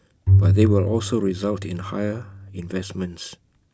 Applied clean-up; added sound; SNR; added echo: none; Bowed string instrument; -4 dB; none.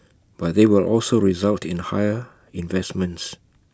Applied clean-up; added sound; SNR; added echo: none; none; none; none.